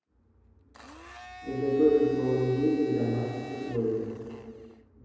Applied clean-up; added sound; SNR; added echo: none; Domestic sounds, home sounds; 18 dB; reverberation time 2.2 s.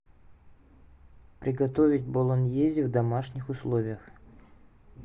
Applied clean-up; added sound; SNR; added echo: none; none; none; none.